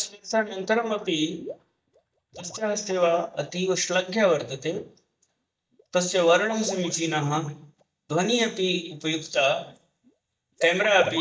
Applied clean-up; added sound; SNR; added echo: neural mask model DeepFilterNet 3.